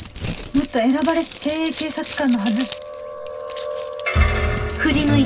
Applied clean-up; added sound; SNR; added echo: none; Crumpling, crinkling; 9 dB; reverberation time 0.4 s.